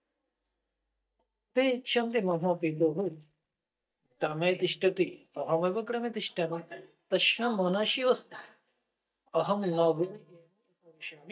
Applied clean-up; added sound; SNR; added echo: neural mask model DeepFilterNet 3.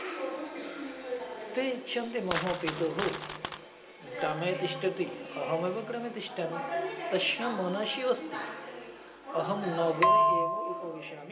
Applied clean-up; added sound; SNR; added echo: none; Coin (dropping); 8 dB; reverberation time 0.2 s.